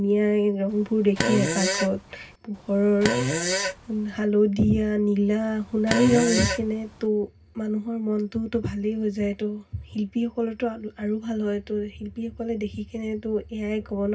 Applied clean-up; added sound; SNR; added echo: none; Fart; 3 dB; reverberation time 0.4 s.